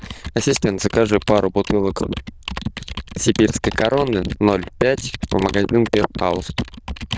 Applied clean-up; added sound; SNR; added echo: neural diffusion model UNIVERSE++.